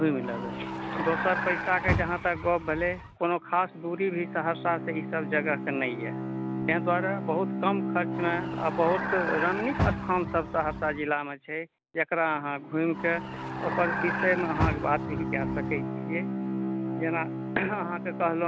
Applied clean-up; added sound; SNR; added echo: none; Bowed string instrument + Vehicle; 3 dB; none.